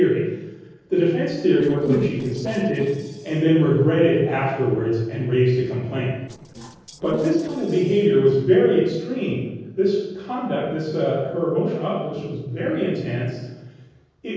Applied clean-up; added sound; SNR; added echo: neural separator model SepFormer DNS4.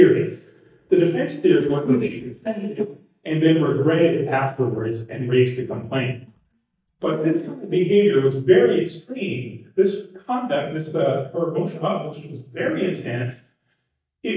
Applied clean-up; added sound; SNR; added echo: neural mask model DeepFilterNet 3.